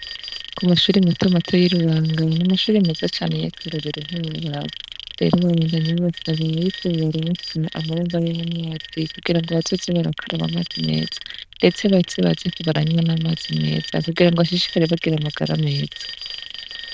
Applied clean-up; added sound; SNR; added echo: neural diffusion model UNIVERSE++.